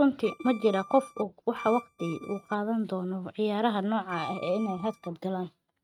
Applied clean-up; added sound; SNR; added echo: neural mask model RNNoise.